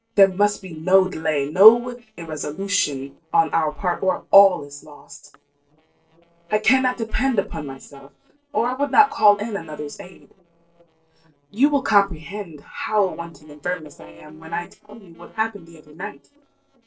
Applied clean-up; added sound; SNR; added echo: neural separator model SepFormer DNS4.